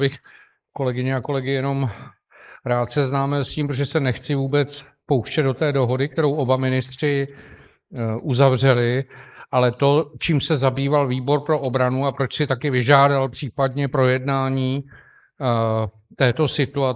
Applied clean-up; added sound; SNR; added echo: neural mask model Resemble Enhance denoiser.